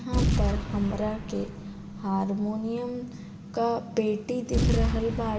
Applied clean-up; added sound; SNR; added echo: none; Boom; 0 dB; reverberation time 1.3 s.